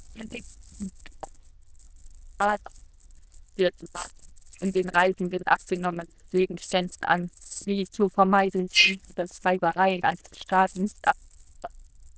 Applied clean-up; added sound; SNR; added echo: neural diffusion model UNIVERSE++.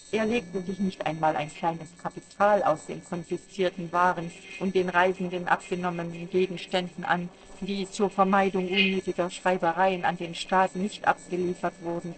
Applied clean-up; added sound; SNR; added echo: neural separator model SepFormer DNS4.